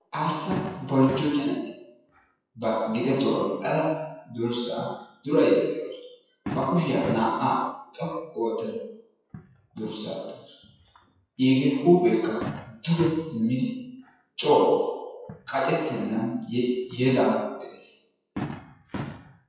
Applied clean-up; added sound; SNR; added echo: classical method WPE with log-MMSE.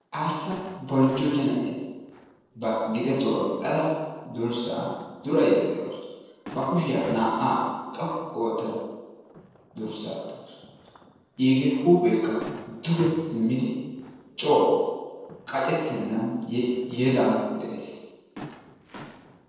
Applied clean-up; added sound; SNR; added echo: neural separator model SepFormer DNS4.